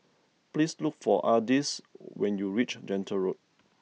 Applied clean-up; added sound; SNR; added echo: none; none; none; none.